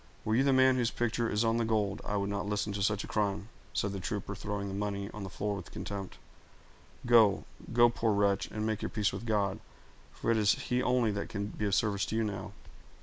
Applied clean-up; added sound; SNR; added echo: none; none; none; none.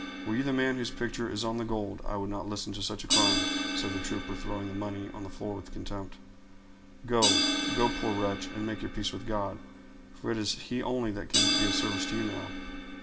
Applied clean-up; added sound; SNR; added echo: none; Crash cymbal; 1 dB; reverberation time 1.0 s.